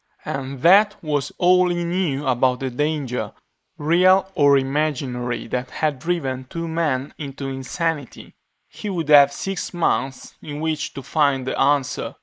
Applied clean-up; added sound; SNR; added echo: neural mask model Resemble Enhance denoiser.